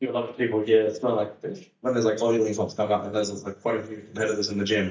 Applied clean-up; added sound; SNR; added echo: neural mask model DeepFilterNet 3.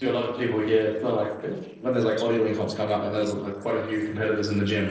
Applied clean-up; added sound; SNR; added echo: neural separator model SepFormer DNS4.